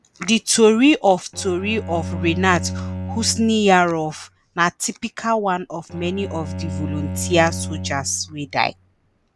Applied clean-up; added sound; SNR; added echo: none; Bowed string instrument; 10 dB; none.